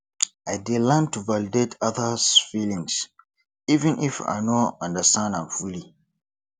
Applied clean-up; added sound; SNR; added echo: none; none; none; none.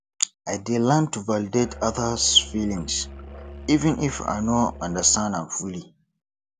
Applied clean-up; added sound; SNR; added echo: none; Musical instrument; 15 dB; none.